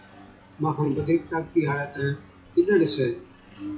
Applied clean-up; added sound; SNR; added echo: classical method WPE with log-MMSE.